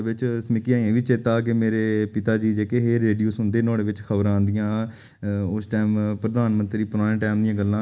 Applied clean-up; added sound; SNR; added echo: none; none; none; none.